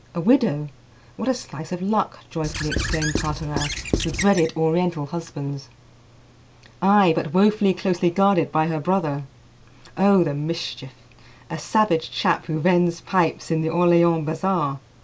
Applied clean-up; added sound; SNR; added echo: none; Squeak / Writing; 5 dB; none.